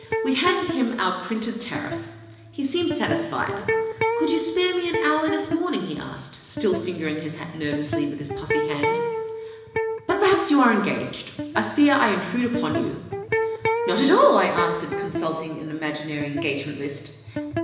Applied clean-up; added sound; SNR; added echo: none; Electric guitar; 5 dB; reverberation time 1.0 s.